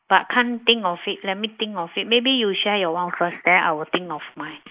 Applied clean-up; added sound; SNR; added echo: neural mask model Resemble Enhance denoiser.